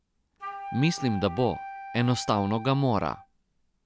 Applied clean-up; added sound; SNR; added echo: none; Wind instrument, woodwind instrument; 12 dB; none.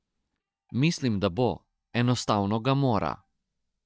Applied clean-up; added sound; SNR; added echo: neural mask model DeepFilterNet 3.